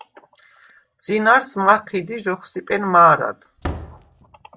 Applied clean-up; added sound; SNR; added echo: none; Slam; 18 dB; none.